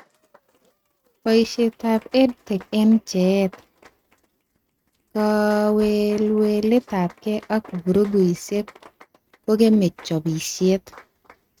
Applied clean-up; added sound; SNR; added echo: neural mask model RNNoise.